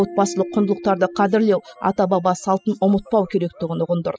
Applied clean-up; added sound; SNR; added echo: classical method spectral subtraction.